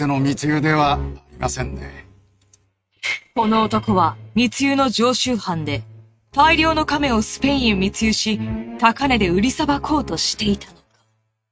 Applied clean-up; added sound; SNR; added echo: neural mask model RNNoise.